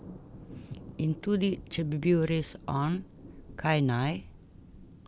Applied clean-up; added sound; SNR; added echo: none; Thunder; 16 dB; none.